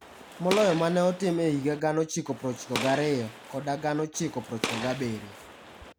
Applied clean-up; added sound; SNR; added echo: none; Gunshot, gunfire; 10 dB; none.